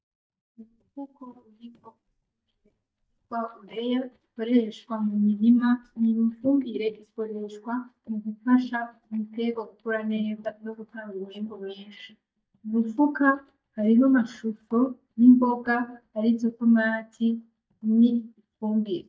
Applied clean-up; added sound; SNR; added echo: neural mask model DeepFilterNet 3.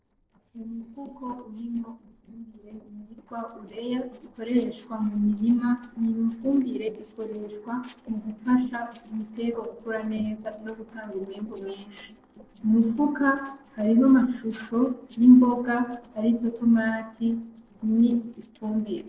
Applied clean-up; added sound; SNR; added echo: neural separator model SepFormer DNS4.